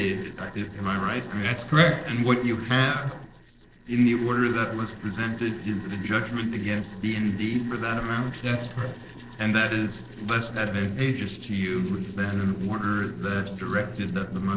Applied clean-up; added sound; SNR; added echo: neural separator model SepFormer DNS4.